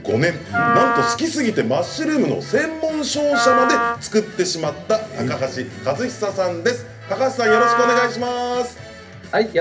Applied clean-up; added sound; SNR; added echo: none; Wind instrument, woodwind instrument; 2 dB; reverberation time 0.3 s.